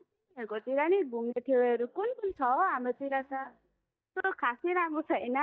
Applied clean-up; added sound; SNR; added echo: neural mask model DeepFilterNet 3.